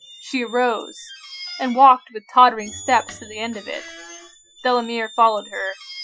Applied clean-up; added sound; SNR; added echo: classical method Wiener filter.